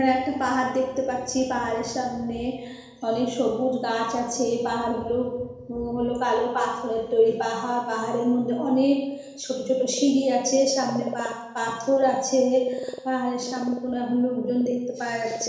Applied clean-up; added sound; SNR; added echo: none; Frog; 19 dB; reverberation time 1.1 s.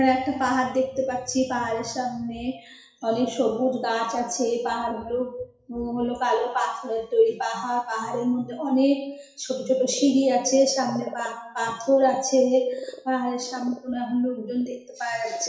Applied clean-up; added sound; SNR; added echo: classical method WPE with log-MMSE.